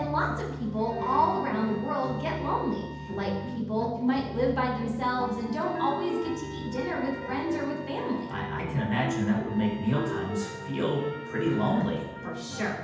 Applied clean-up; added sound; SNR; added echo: none; Trumpet; 19 dB; reverberation time 0.8 s.